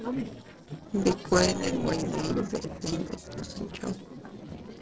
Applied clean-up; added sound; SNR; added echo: neural separator model SepFormer DNS4.